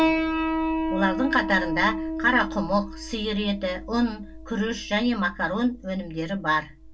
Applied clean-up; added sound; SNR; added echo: none; Piano; 4 dB; reverberation time 0.1 s.